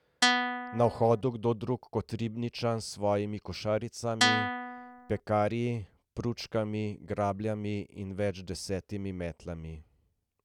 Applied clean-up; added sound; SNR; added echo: none; Guitar; -2 dB; none.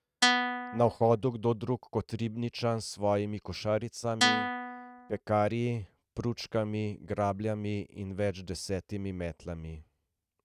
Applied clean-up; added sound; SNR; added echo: neural mask model RNNoise.